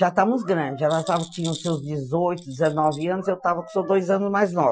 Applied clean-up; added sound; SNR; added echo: classical method Wiener filter.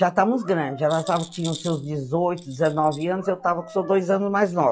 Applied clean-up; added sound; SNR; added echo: classical method log-MMSE.